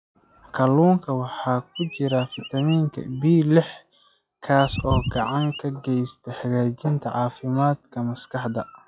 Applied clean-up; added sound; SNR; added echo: classical method log-MMSE.